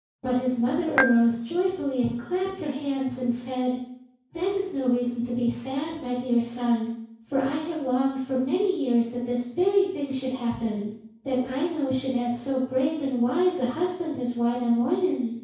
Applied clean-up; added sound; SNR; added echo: none; Dishes, pots, and pans / Chink, clink; 1 dB; reverberation time 0.6 s.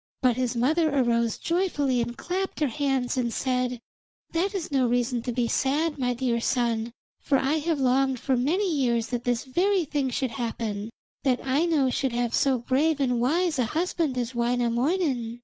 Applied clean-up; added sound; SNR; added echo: none; none; none; none.